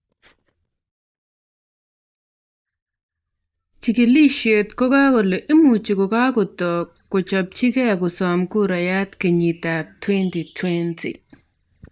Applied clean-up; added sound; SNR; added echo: neural mask model DeepFilterNet 3.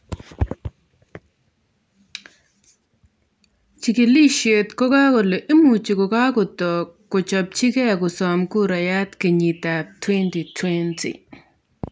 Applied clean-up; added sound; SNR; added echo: none; none; none; none.